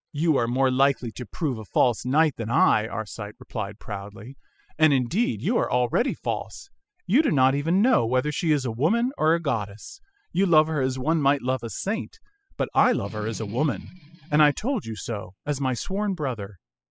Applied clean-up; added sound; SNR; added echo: classical method spectral subtraction.